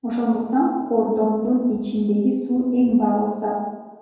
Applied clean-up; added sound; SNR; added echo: none; none; none; reverberation time 1.2 s.